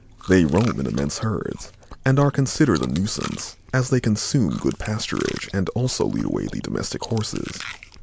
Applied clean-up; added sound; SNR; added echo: none; Chewing, mastication + Chewing, mastication; 17 dB; none.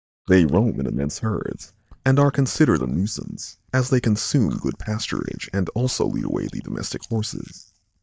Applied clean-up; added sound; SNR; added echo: neural mask model DeepFilterNet 3.